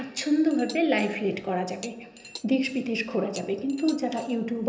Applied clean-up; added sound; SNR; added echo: none; Cutlery, silverware / Dishes, pots, and pans; 19 dB; reverberation time 0.8 s.